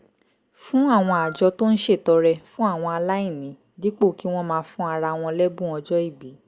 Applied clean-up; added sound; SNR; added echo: none; Wind instrument, woodwind instrument; 12 dB; none.